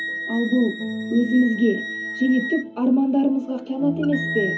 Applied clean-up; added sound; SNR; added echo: none; Wind instrument, woodwind instrument; 10 dB; reverberation time 0.4 s.